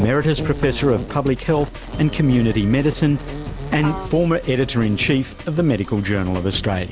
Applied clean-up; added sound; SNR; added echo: none; Insect + Motor vehicle (road); 11 dB; none.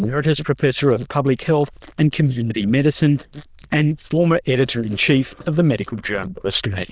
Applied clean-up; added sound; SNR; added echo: neural diffusion model UNIVERSE++.